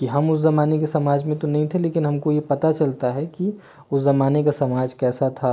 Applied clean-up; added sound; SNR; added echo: neural mask model Resemble Enhance denoiser.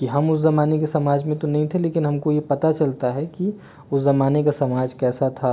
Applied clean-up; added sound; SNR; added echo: none; none; none; none.